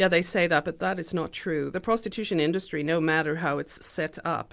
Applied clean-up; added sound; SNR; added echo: none; none; none; none.